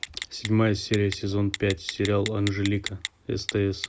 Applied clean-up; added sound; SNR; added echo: none; Telephone; 11 dB; none.